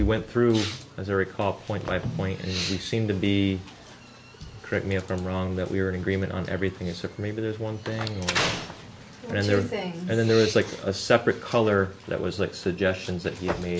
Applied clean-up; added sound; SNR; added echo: none; none; none; none.